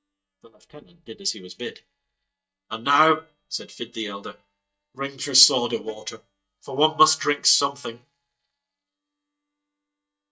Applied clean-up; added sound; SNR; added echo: neural mask model DeepFilterNet 3.